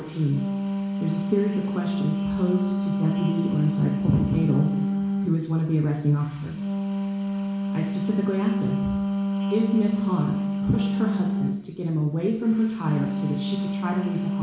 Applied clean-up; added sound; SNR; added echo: none; Wind instrument, woodwind instrument; 0 dB; reverberation time 0.7 s.